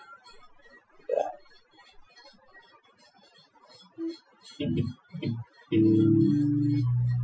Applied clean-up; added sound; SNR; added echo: classical method Wiener filter.